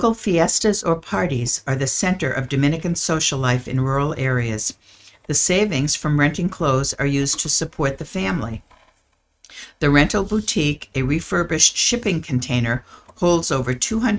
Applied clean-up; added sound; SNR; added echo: neural mask model RNNoise.